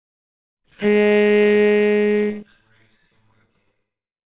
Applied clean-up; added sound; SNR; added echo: neural separator model SepFormer WHAMR!.